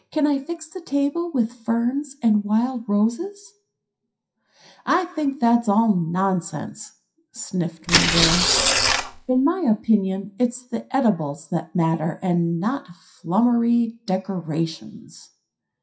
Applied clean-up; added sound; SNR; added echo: classical method WPE with log-MMSE.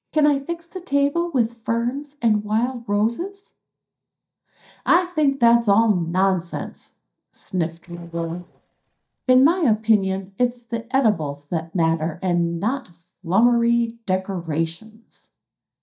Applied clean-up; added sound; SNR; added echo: neural mask model DeepFilterNet 3.